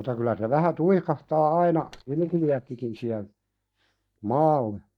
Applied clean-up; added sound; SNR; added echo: neural mask model DeepFilterNet 3.